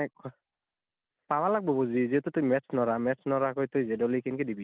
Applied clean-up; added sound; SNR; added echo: none; none; none; none.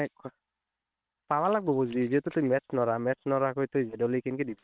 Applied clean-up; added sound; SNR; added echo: neural separator model SepFormer WHAM!.